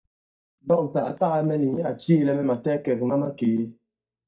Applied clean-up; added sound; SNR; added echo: neural mask model DeepFilterNet 3.